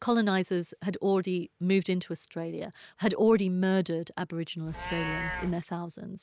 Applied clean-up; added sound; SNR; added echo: none; Livestock, farm animals, working animals; 15 dB; none.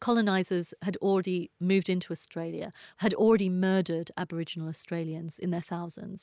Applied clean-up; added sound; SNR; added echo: none; none; none; none.